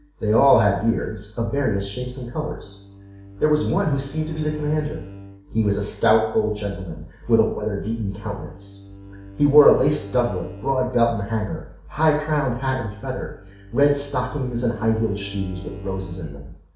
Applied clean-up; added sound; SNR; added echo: none; Bowed string instrument; 19 dB; reverberation time 0.6 s.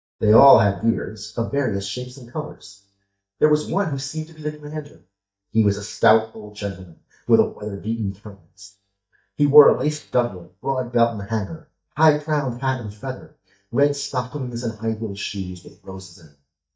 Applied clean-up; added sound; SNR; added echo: neural mask model DeepFilterNet 3.